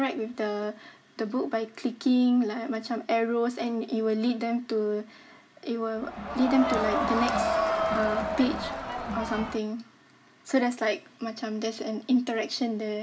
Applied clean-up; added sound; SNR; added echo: none; Crowd; 0 dB; reverberation time 0.3 s.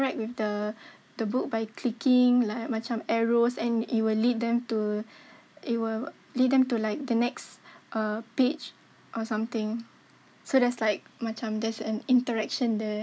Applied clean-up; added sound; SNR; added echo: none; none; none; none.